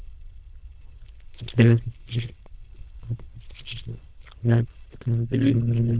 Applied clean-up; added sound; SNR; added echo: neural diffusion model UNIVERSE++.